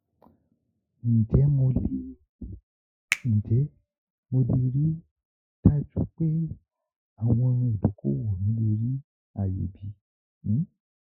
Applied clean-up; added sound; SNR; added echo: classical method Wiener filter.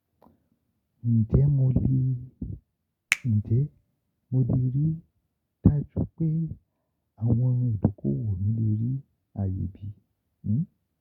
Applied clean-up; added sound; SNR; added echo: none; Finger snapping; 11 dB; none.